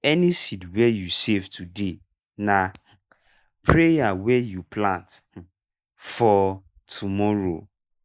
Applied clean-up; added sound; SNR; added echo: neural mask model Resemble Enhance denoiser.